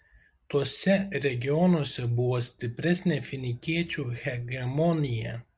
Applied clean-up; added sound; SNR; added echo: none; none; none; none.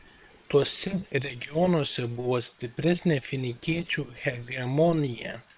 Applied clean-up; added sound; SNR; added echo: neural separator model SepFormer WHAM!.